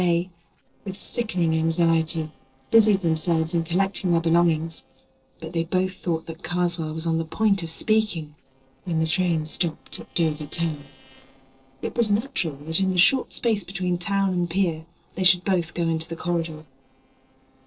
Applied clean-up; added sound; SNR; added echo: neural separator model SepFormer DNS4.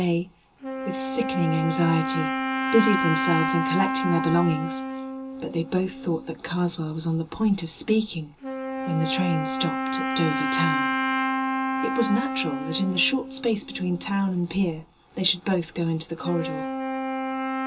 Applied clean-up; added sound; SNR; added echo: none; Wind instrument, woodwind instrument; 3 dB; reverberation time 0.2 s.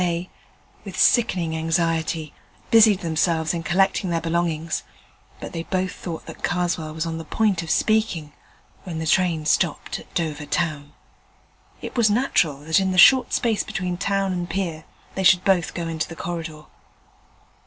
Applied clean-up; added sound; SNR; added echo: none; none; none; none.